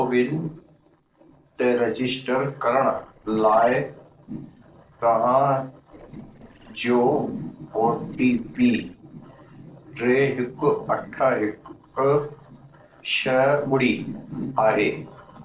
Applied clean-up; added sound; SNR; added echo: neural separator model SepFormer DNS4.